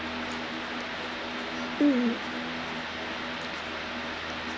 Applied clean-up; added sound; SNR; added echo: none; none; none; none.